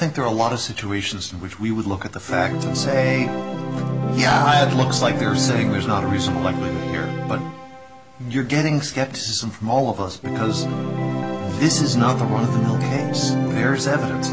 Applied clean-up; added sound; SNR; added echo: none; Organ; 2 dB; none.